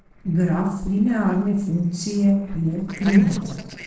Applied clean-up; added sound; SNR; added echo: neural separator model SepFormer DNS4.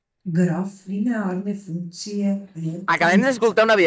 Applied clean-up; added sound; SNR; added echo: neural mask model DeepFilterNet 3.